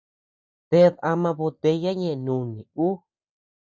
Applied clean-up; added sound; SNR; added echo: none; none; none; none.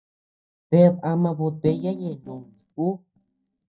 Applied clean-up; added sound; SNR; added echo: neural mask model DeepFilterNet 3.